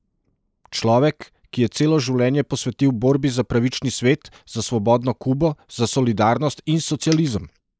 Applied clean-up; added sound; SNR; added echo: neural mask model Resemble Enhance denoiser.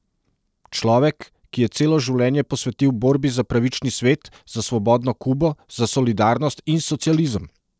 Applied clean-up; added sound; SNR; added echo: neural separator model SepFormer DNS4.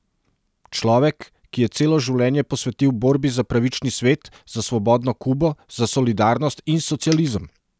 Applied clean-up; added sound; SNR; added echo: none; Coin (dropping); 16 dB; none.